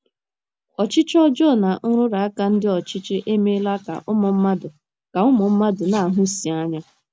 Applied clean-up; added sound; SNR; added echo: none; none; none; none.